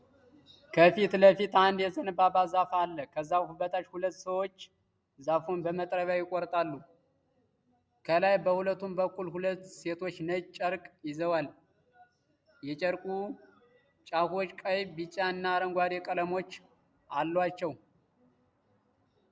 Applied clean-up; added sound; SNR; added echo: none; none; none; none.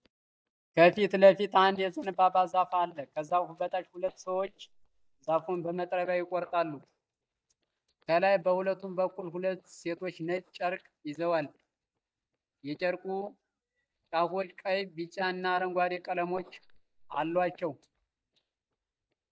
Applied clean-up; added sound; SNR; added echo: neural mask model DeepFilterNet 3.